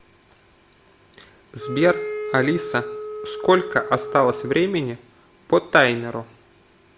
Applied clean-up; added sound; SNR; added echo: none; Wind instrument, woodwind instrument; 8 dB; none.